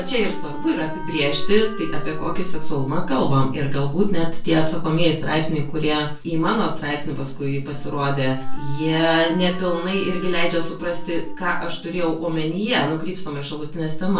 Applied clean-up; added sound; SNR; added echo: none; Wind instrument, woodwind instrument; 18 dB; reverberation time 0.3 s.